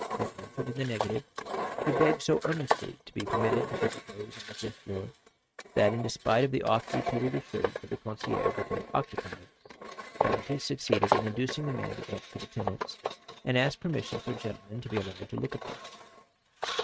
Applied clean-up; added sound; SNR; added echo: neural mask model RNNoise.